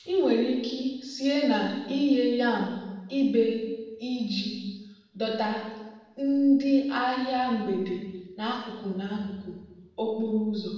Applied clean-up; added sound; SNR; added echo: none; none; none; reverberation time 1.1 s.